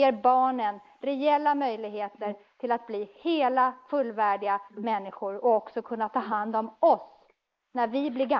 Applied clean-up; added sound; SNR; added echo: neural mask model Resemble Enhance denoiser.